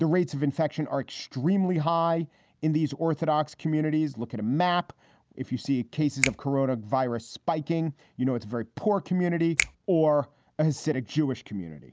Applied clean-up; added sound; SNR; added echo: none; Finger snapping; 7 dB; none.